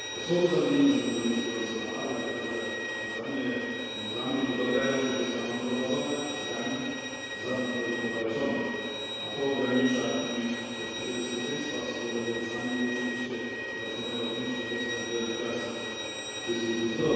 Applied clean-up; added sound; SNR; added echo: none; Bowed string instrument; 5 dB; reverberation time 2.0 s.